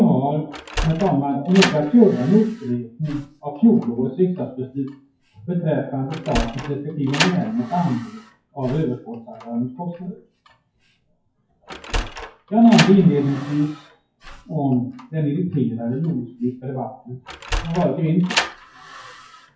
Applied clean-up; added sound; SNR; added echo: classical method WPE with log-MMSE.